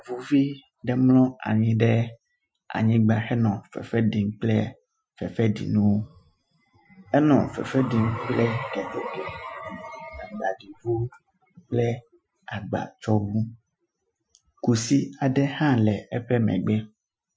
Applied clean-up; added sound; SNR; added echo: classical method Wiener filter.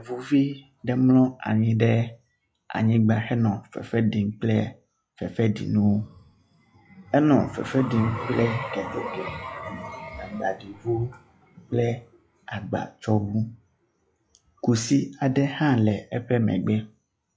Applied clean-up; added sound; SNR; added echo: classical method log-MMSE.